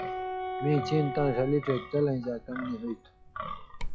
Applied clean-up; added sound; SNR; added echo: classical method log-MMSE.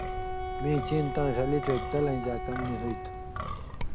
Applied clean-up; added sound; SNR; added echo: none; Wind + Wind instrument, woodwind instrument; 2 dB; none.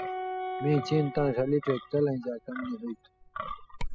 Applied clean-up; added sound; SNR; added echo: classical method spectral subtraction.